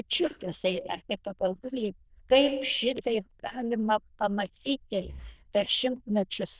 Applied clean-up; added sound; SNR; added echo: neural diffusion model UNIVERSE++.